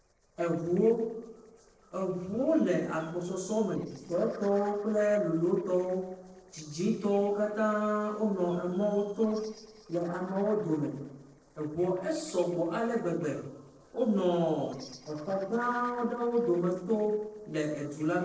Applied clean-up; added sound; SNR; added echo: neural separator model SepFormer DNS4.